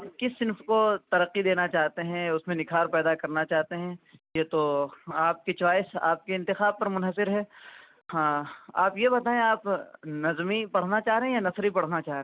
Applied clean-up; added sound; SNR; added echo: none; none; none; none.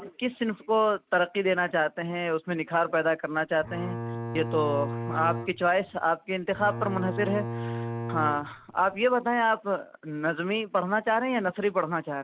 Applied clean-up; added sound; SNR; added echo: none; Bowed string instrument; 7 dB; none.